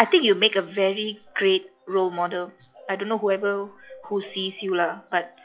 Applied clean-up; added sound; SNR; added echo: classical method log-MMSE.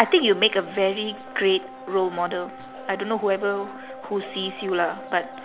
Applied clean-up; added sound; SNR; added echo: none; Domestic sounds, home sounds; 15 dB; none.